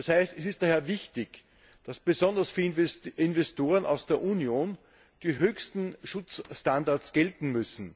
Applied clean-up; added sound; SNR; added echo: none; none; none; none.